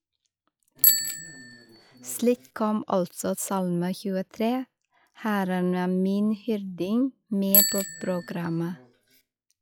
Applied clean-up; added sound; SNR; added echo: classical method log-MMSE.